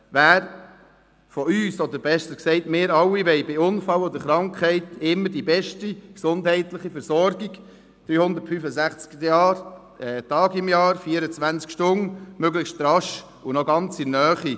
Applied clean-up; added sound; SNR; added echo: none; none; none; none.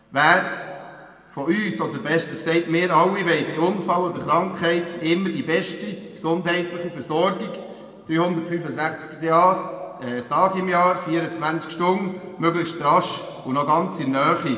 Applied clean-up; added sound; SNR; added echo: none; none; none; reverberation time 1.6 s.